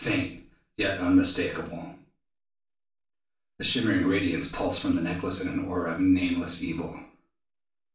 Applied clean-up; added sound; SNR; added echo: none; none; none; reverberation time 0.4 s.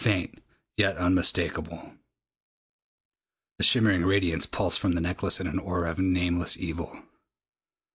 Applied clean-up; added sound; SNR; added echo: none; none; none; none.